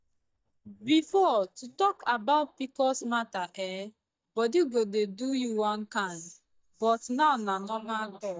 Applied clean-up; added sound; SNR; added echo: neural mask model DeepFilterNet 3.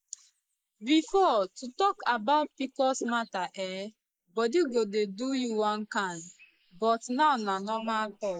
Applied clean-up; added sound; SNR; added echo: neural mask model Resemble Enhance denoiser.